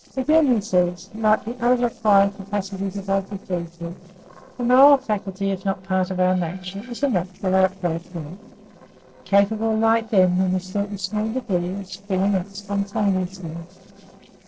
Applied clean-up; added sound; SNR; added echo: neural separator model SepFormer DNS4.